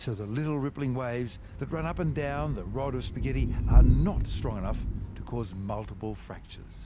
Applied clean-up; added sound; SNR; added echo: none; Thunder / Rain; -4 dB; none.